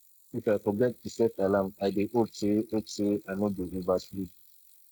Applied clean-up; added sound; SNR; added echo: neural mask model Resemble Enhance denoiser.